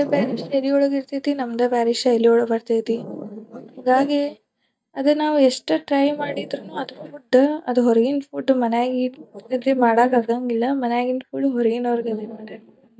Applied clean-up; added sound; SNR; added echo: neural mask model DeepFilterNet 3.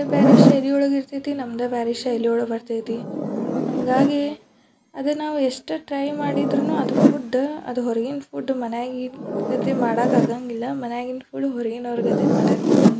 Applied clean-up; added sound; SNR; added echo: none; Zipper (clothing); -2 dB; none.